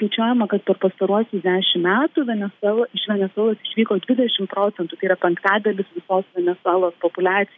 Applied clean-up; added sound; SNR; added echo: none; none; none; none.